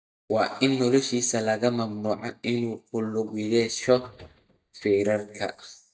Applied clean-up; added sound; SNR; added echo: neural mask model DeepFilterNet 3.